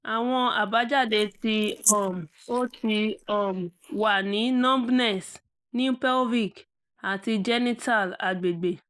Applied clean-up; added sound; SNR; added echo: neural mask model Resemble Enhance denoiser.